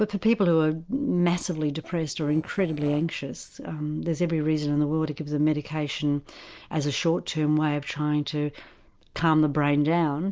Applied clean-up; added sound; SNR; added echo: neural separator model SepFormer DNS4.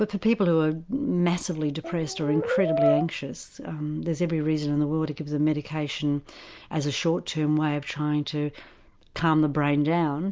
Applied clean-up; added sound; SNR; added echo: none; Brass instrument; 1 dB; none.